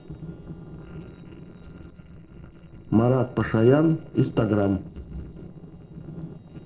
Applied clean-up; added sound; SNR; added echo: neural separator model SepFormer DNS4.